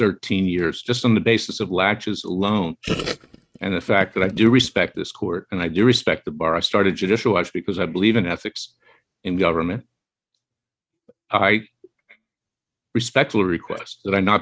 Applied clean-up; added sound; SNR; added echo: neural mask model RNNoise.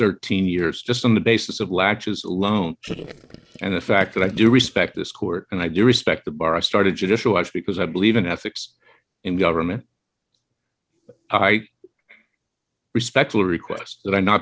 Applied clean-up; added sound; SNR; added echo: neural separator model SepFormer DNS4.